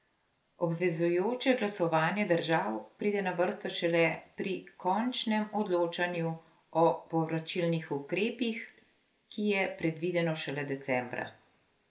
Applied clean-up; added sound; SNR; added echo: none; none; none; none.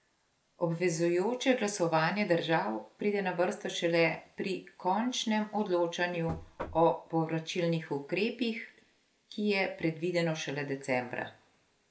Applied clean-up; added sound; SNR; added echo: none; Knock; 12 dB; none.